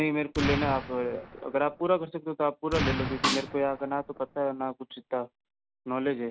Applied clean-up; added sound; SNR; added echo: none; Explosion + Snare drum; 3 dB; none.